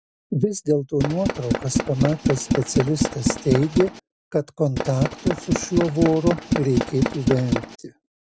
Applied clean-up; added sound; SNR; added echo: none; Tools; 1 dB; none.